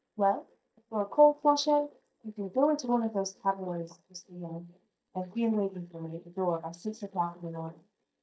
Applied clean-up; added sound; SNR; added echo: neural mask model DeepFilterNet 3.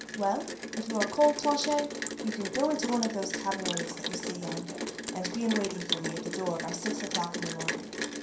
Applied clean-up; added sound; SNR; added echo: none; Rain; 4 dB; reverberation time 0.5 s.